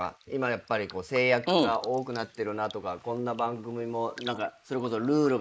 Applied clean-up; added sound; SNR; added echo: neural mask model Resemble Enhance denoiser.